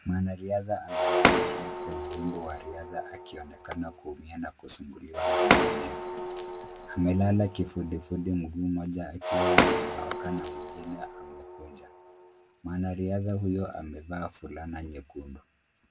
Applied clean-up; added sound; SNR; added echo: none; Shatter; -4 dB; none.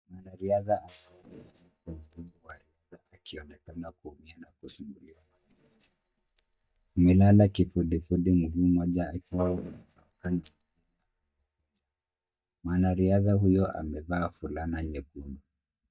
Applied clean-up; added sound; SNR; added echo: neural mask model DeepFilterNet 3.